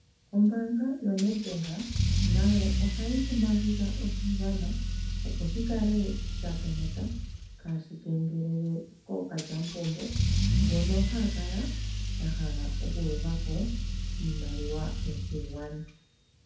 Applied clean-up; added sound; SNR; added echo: none; Engine starting / Accelerating, revving, vroom / Car; -1 dB; reverberation time 0.6 s.